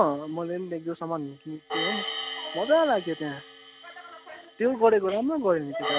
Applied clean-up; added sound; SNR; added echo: none; Hi-hat; 8 dB; none.